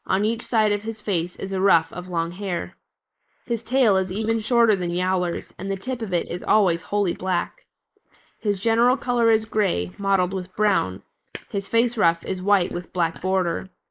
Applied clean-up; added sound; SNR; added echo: neural mask model Resemble Enhance denoiser.